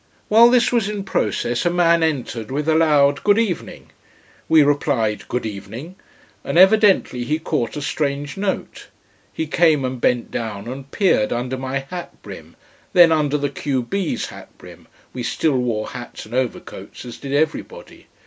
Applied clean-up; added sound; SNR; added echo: none; none; none; none.